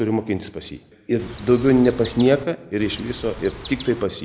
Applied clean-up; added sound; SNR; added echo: none; Chirp, tweet; 15 dB; none.